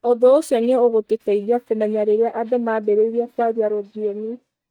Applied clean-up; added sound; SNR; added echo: neural mask model DeepFilterNet 3.